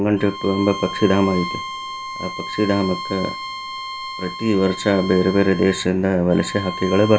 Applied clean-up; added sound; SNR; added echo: none; Bowed string instrument; 10 dB; none.